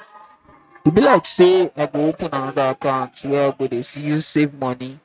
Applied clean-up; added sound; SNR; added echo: neural mask model RNNoise.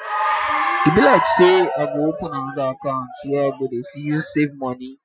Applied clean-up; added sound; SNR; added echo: classical method Wiener filter.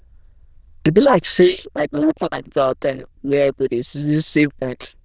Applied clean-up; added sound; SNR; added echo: neural diffusion model UNIVERSE++.